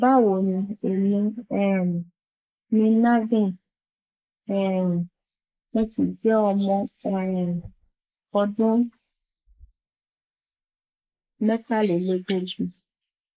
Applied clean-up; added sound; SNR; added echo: neural mask model Resemble Enhance denoiser.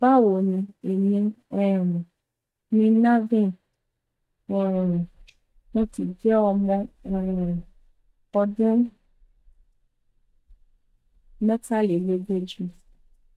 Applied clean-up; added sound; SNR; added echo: neural mask model DeepFilterNet 3.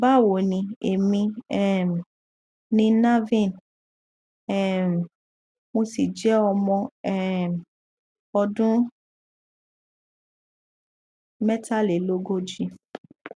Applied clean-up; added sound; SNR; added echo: none; none; none; none.